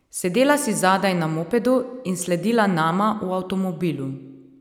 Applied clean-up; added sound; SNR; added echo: none; none; none; none.